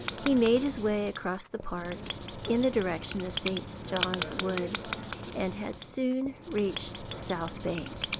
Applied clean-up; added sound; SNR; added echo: none; Writing; 7 dB; none.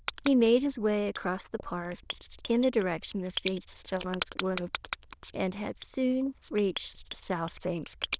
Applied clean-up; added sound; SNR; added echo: neural diffusion model UNIVERSE++.